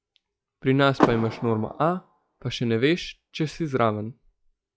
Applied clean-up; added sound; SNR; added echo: classical method log-MMSE.